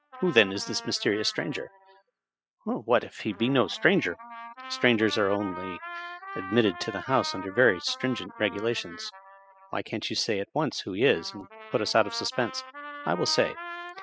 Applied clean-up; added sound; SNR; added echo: classical method spectral subtraction.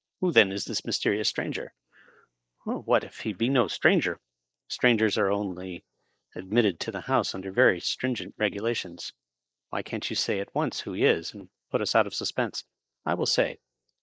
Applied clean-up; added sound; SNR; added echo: neural mask model Resemble Enhance denoiser.